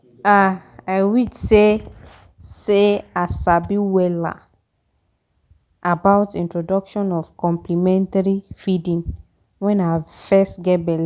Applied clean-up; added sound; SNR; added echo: none; none; none; none.